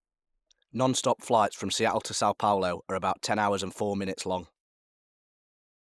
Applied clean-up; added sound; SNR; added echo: neural mask model Resemble Enhance denoiser.